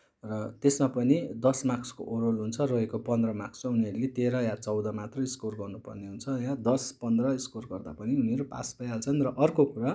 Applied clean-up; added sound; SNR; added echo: none; none; none; none.